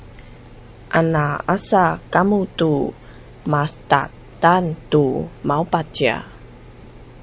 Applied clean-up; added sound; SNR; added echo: none; none; none; none.